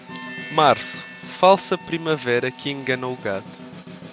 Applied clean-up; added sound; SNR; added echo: none; Harmonica + Snare drum; 15 dB; none.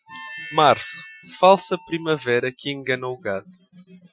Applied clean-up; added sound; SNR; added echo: classical method Wiener filter.